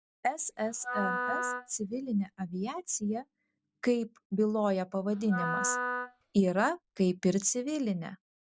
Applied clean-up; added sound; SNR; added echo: none; Wind instrument, woodwind instrument; 5 dB; none.